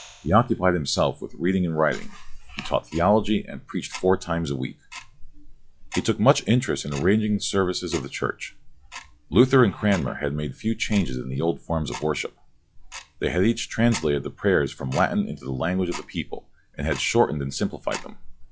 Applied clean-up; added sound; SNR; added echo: classical method log-MMSE.